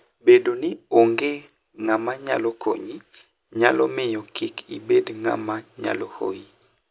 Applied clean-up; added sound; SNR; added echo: none; none; none; none.